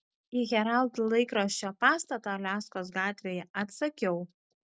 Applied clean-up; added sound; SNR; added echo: none; none; none; none.